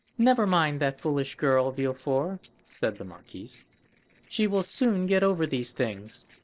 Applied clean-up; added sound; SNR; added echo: neural separator model SepFormer DNS4.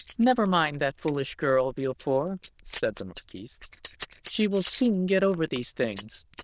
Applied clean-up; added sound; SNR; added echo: neural diffusion model UNIVERSE++.